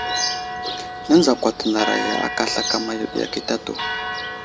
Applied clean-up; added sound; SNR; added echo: none; Church bell; 6 dB; none.